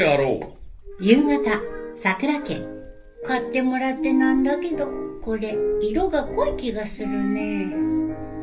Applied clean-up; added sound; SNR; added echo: none; Wind; 16 dB; reverberation time 0.3 s.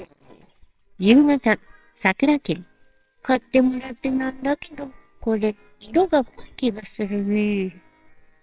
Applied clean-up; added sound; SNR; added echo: neural separator model SepFormer WHAMR!.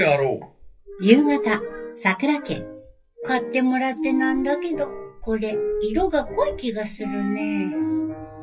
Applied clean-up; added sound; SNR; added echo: classical method WPE with log-MMSE.